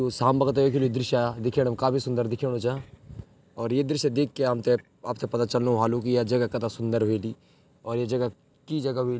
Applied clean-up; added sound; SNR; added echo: none; none; none; none.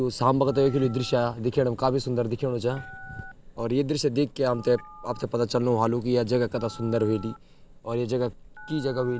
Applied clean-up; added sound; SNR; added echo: none; Telephone; 19 dB; none.